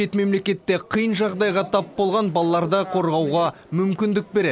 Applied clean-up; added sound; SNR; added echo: none; none; none; none.